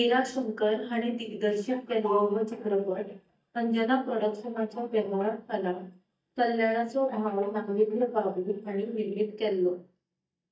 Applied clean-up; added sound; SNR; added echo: neural mask model DeepFilterNet 3.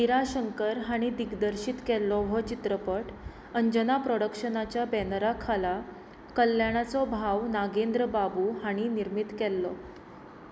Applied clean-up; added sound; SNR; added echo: none; none; none; none.